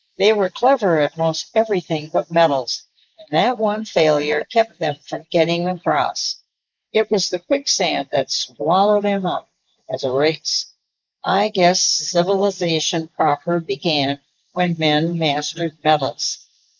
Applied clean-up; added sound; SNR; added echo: neural mask model Resemble Enhance denoiser.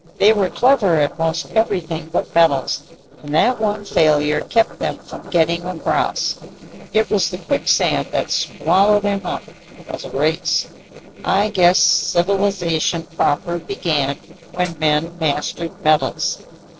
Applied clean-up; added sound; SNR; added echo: neural separator model SepFormer DNS4.